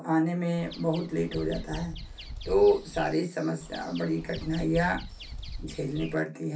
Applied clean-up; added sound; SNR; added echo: none; Bird vocalization, bird call, bird song; 11 dB; reverberation time 0.3 s.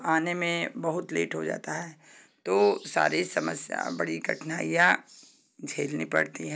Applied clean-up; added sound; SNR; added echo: none; none; none; none.